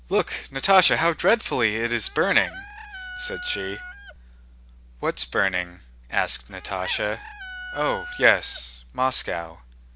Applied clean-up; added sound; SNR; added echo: none; Chicken, rooster; 15 dB; none.